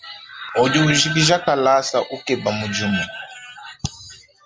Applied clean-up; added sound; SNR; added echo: none; none; none; none.